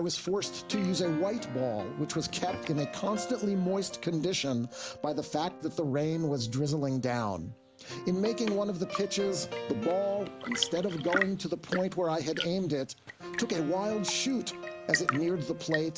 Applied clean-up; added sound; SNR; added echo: none; Tap / Fill (with liquid) / Trickle, dribble / Chirp, tweet / Engine; 11 dB; none.